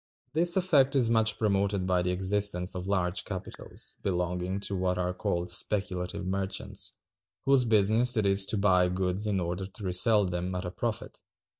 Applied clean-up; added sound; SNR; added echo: neural mask model DeepFilterNet 3.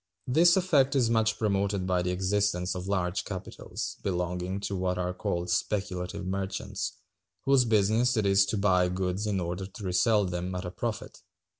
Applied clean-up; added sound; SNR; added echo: none; none; none; none.